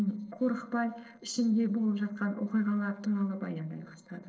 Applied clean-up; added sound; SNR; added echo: neural separator model SepFormer DNS4.